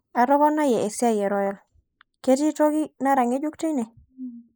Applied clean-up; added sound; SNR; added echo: neural mask model Resemble Enhance denoiser.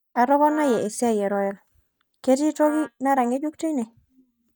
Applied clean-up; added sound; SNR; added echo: neural mask model DeepFilterNet 3.